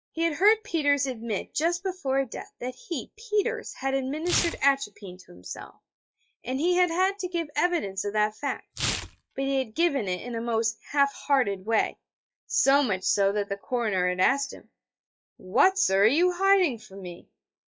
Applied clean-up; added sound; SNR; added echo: classical method log-MMSE.